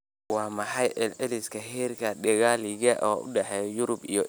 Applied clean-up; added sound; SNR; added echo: none; none; none; none.